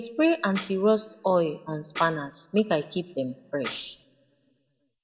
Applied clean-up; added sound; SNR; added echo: none; Tambourine; 17 dB; reverberation time 0.7 s.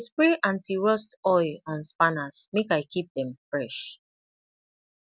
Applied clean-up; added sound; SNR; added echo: none; none; none; none.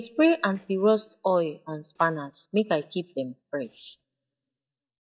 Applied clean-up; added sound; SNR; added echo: neural mask model DeepFilterNet 3.